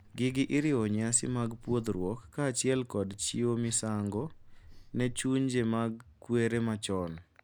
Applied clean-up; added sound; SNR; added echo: none; Breathing; 18 dB; none.